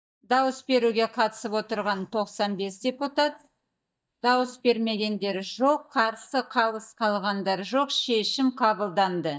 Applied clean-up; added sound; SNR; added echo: neural mask model DeepFilterNet 3.